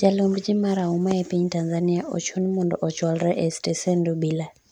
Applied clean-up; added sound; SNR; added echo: none; none; none; none.